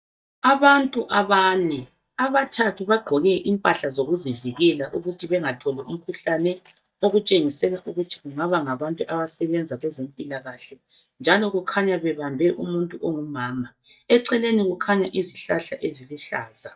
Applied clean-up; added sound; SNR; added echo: neural mask model DeepFilterNet 3.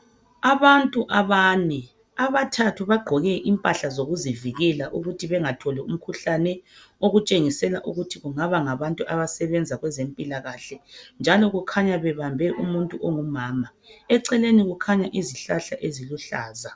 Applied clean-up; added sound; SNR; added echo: none; none; none; none.